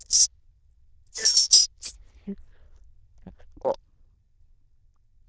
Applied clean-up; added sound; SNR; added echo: neural diffusion model UNIVERSE++.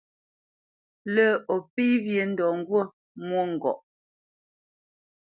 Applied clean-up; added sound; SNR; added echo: none; none; none; none.